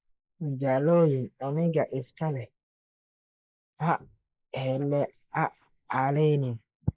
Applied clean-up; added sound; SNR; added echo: neural mask model Resemble Enhance denoiser.